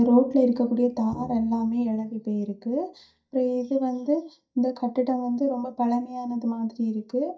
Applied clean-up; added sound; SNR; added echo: neural mask model DeepFilterNet 3.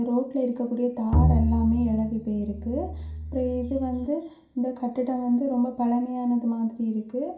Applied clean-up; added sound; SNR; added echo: none; Bowed string instrument; 0 dB; reverberation time 0.5 s.